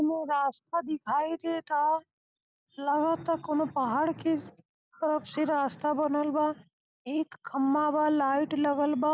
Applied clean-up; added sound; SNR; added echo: none; none; none; none.